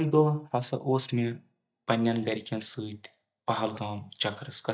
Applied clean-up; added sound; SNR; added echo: neural mask model DeepFilterNet 3.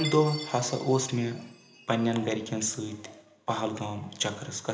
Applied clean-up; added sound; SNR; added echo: none; Chime; 16 dB; reverberation time 0.8 s.